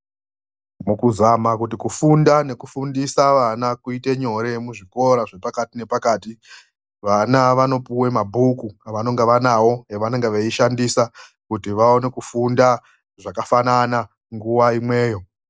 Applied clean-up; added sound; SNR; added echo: none; none; none; none.